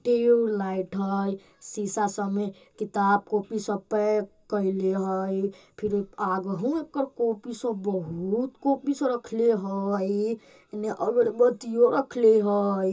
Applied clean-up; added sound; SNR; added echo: none; none; none; reverberation time 0.2 s.